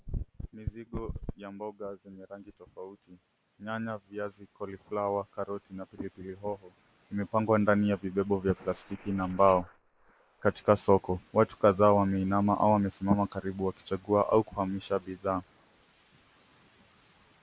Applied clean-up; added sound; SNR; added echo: neural mask model Resemble Enhance denoiser.